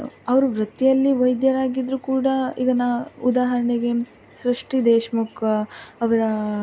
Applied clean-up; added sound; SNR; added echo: none; none; none; none.